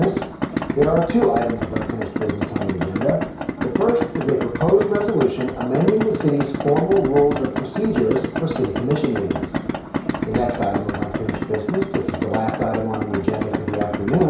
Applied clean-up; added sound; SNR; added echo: none; Idling; 4 dB; reverberation time 0.6 s.